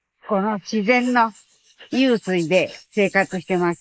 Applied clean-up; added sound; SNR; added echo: neural mask model Resemble Enhance denoiser.